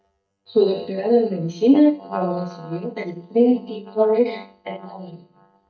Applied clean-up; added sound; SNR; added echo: neural mask model DeepFilterNet 3.